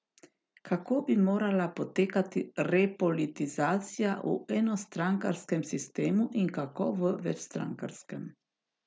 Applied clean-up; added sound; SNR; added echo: none; none; none; none.